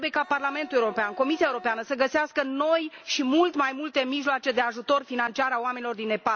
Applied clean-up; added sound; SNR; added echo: none; Wind instrument, woodwind instrument; 18 dB; none.